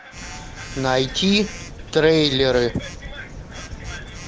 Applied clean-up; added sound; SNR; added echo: none; Telephone; 13 dB; none.